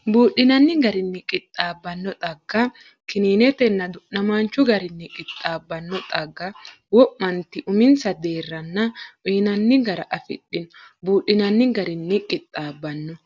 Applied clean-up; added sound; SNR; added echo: none; none; none; none.